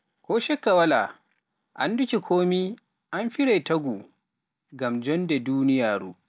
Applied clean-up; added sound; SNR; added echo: none; none; none; none.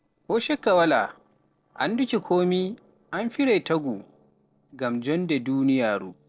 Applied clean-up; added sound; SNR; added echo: neural separator model SepFormer DNS4.